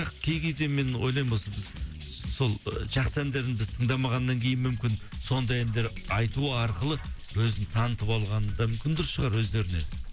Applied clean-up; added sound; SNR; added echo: none; Thunder; 13 dB; none.